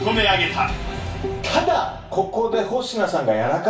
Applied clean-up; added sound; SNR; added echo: none; Bowed string instrument; 14 dB; reverberation time 0.3 s.